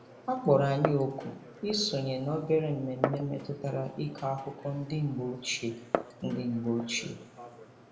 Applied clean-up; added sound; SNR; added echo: none; Glass; 8 dB; reverberation time 0.6 s.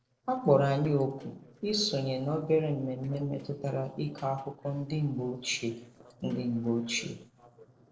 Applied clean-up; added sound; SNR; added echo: neural separator model SepFormer DNS4.